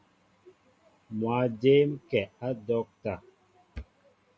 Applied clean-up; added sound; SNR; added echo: none; none; none; none.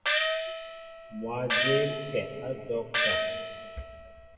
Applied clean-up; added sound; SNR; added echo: none; Gong; -3 dB; reverberation time 2.3 s.